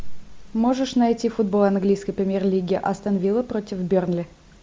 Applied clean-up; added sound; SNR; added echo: none; none; none; none.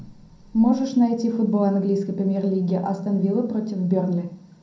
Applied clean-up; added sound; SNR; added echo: none; none; none; reverberation time 0.6 s.